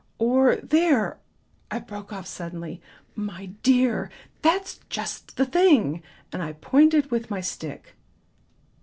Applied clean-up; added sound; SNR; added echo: none; none; none; none.